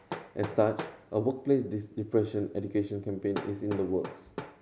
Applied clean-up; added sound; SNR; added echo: none; Hammer; 13 dB; none.